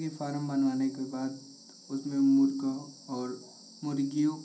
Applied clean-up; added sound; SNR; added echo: none; none; none; reverberation time 0.3 s.